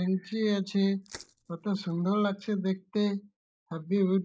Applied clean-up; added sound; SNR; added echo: neural mask model Resemble Enhance denoiser.